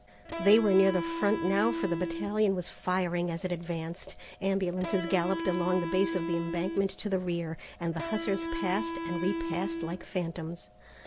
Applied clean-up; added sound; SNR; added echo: none; Electric guitar; 4 dB; none.